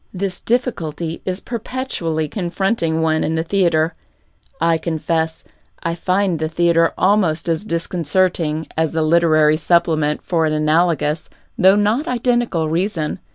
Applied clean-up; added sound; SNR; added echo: none; none; none; none.